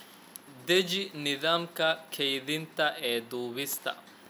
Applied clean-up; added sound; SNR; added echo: none; none; none; none.